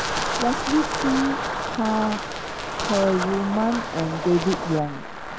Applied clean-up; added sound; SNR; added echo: none; Wind; 3 dB; none.